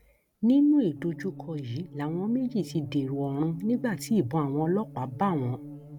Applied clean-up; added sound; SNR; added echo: none; Musical instrument; 15 dB; none.